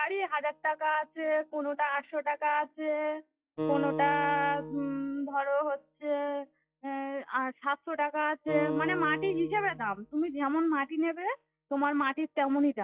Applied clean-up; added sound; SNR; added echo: classical method log-MMSE.